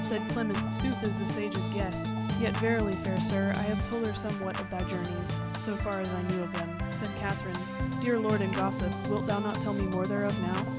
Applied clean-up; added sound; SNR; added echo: none; Organ; -1 dB; none.